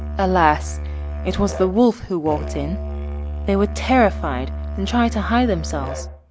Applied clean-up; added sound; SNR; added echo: none; Musical instrument; 6 dB; none.